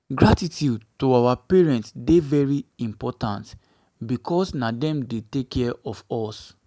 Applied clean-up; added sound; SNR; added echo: none; none; none; none.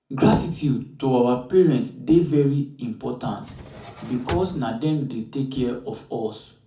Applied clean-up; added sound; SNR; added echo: none; Drawer open or close; 13 dB; reverberation time 0.4 s.